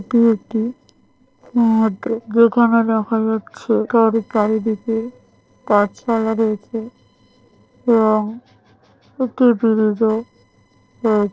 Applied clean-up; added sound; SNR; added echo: neural separator model SepFormer DNS4.